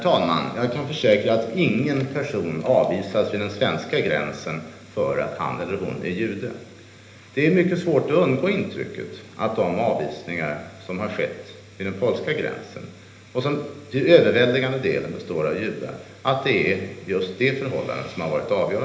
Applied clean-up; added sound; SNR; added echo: none; none; none; reverberation time 1.0 s.